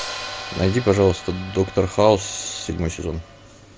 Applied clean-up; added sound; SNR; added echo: none; Hi-hat; 14 dB; none.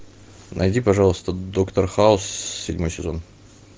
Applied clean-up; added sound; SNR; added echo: none; none; none; none.